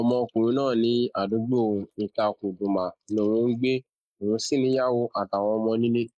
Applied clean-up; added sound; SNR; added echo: neural mask model Resemble Enhance denoiser.